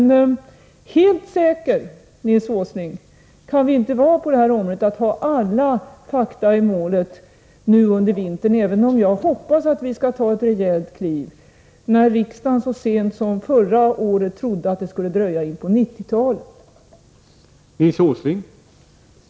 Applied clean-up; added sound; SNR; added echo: none; none; none; none.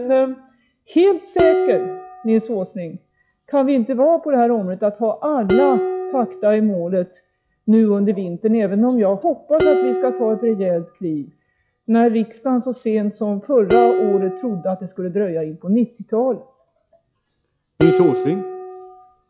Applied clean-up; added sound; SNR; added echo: classical method log-MMSE.